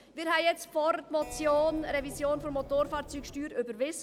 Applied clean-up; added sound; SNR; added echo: none; Keyboard (musical); 15 dB; none.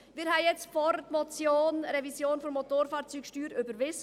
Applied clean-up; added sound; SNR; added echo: none; none; none; none.